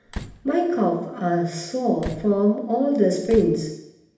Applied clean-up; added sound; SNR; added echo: none; Slam; 13 dB; reverberation time 0.8 s.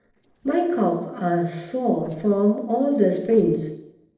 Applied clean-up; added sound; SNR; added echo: neural separator model SepFormer DNS4.